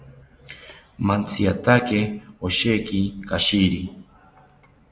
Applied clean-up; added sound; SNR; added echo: none; none; none; none.